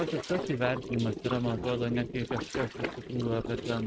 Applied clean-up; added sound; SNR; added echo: neural mask model RNNoise.